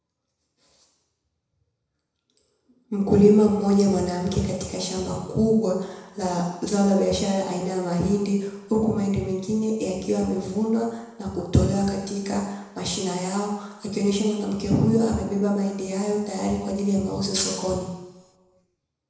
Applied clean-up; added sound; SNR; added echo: none; none; none; reverberation time 1.0 s.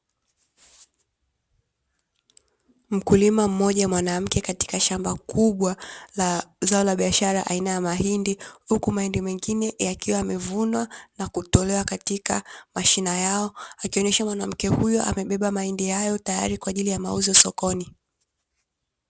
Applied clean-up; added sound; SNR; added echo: none; none; none; none.